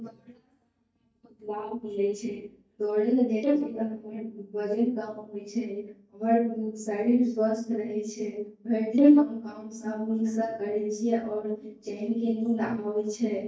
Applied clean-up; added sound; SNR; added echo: neural mask model DeepFilterNet 3.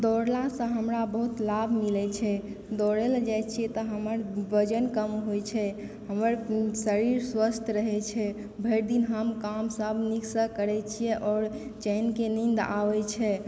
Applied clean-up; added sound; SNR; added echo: none; none; none; none.